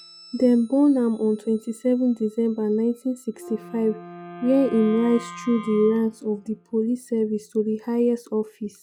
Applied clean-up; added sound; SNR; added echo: classical method log-MMSE.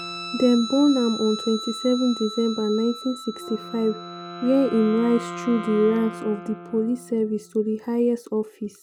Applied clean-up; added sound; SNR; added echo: none; Wind instrument, woodwind instrument + Guitar; 12 dB; none.